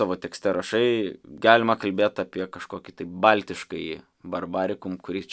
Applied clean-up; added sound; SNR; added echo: none; none; none; none.